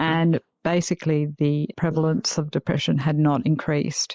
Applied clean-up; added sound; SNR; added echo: neural mask model Resemble Enhance denoiser.